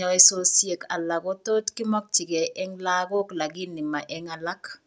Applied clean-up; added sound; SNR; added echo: none; none; none; none.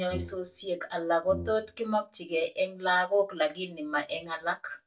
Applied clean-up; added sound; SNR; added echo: neural mask model DeepFilterNet 3.